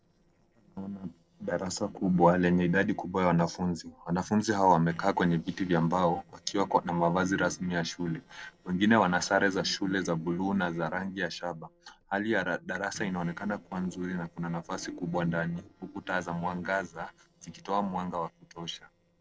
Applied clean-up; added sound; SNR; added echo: neural separator model SepFormer DNS4.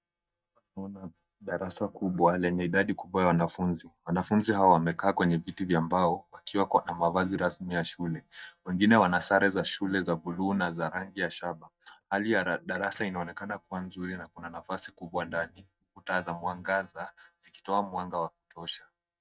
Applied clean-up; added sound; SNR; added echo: neural mask model DeepFilterNet 3.